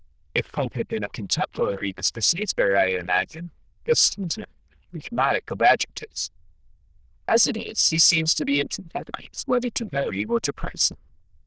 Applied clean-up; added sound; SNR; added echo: neural diffusion model UNIVERSE++.